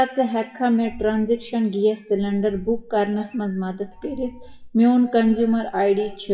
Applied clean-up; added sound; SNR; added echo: classical method WPE with log-MMSE.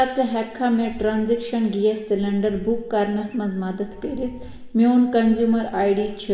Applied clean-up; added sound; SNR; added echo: none; Meow; 18 dB; reverberation time 1.1 s.